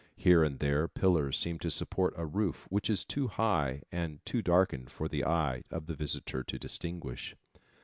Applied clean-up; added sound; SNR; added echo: none; none; none; none.